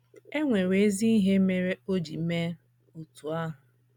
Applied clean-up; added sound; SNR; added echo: none; none; none; none.